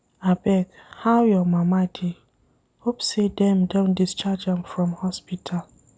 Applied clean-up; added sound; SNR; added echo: none; none; none; none.